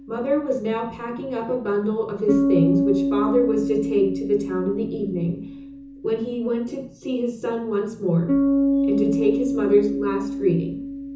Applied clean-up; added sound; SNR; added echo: none; Bass guitar; 1 dB; reverberation time 0.6 s.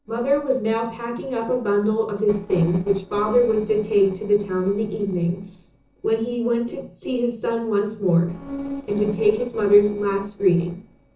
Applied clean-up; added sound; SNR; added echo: neural separator model SepFormer DNS4.